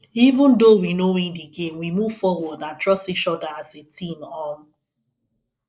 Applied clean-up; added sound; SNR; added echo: neural mask model Resemble Enhance denoiser.